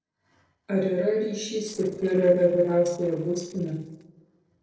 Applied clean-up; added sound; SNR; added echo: neural separator model SepFormer DNS4.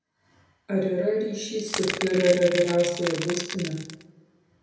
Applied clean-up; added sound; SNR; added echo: none; Crackle / Crushing; 8 dB; reverberation time 0.8 s.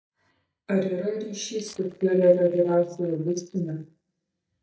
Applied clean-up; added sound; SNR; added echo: neural mask model DeepFilterNet 3.